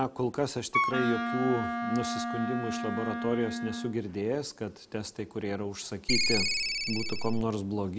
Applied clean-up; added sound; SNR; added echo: none; Ringtone + Wind instrument, woodwind instrument; -1 dB; none.